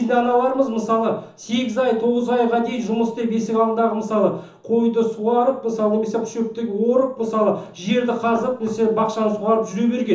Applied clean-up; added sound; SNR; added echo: none; none; none; reverberation time 0.7 s.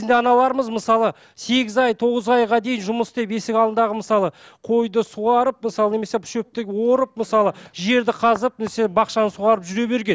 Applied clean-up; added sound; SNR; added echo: none; none; none; none.